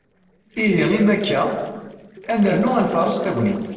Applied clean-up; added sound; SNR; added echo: neural separator model SepFormer DNS4.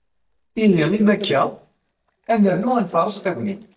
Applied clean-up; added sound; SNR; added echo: neural mask model DeepFilterNet 3.